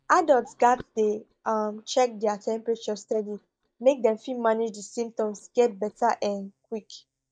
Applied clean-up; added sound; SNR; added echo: neural mask model DeepFilterNet 3.